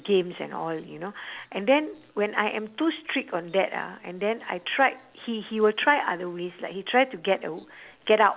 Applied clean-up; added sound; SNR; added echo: none; none; none; none.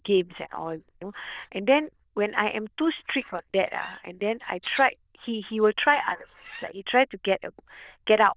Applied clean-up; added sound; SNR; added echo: neural diffusion model UNIVERSE++.